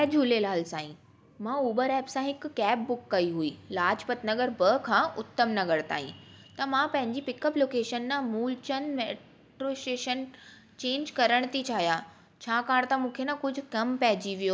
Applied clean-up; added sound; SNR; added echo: none; none; none; none.